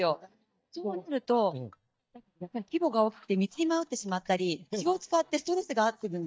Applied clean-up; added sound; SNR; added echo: neural mask model DeepFilterNet 3.